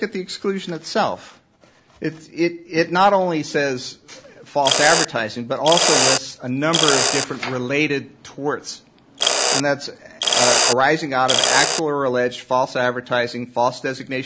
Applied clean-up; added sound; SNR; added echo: none; Mechanisms; -1 dB; none.